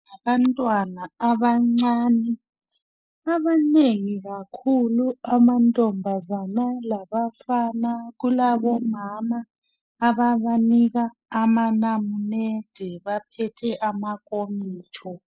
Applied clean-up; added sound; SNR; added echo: neural mask model Resemble Enhance denoiser.